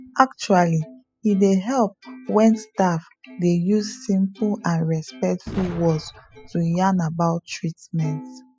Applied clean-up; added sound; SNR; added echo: classical method spectral subtraction.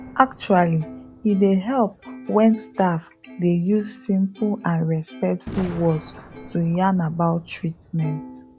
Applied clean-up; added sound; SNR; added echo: none; Plucked string instrument + Boom; 18 dB; none.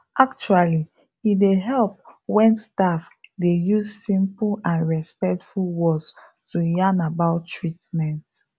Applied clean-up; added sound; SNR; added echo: none; none; none; none.